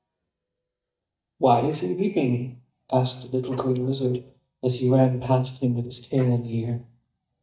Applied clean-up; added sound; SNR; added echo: neural mask model DeepFilterNet 3.